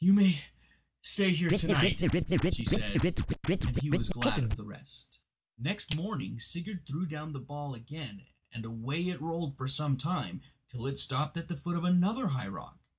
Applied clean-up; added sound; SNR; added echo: none; Scratching (performance technique); -4 dB; none.